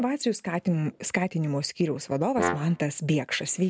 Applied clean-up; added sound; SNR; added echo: none; Brass instrument; 6 dB; none.